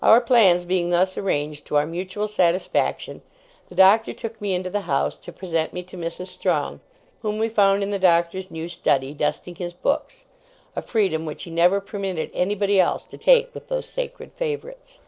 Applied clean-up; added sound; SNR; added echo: neural separator model SepFormer DNS4.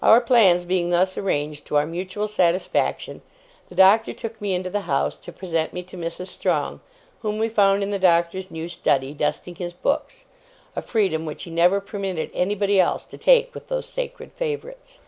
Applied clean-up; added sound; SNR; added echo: none; none; none; none.